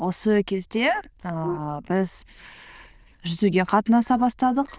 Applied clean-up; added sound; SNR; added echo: neural diffusion model UNIVERSE++.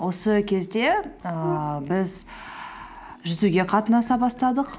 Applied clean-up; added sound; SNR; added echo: none; Brass instrument; 11 dB; none.